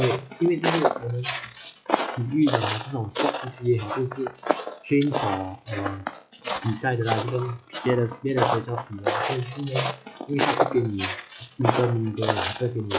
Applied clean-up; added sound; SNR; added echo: classical method log-MMSE.